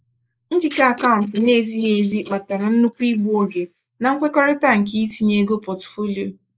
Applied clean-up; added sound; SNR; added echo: neural mask model Resemble Enhance denoiser.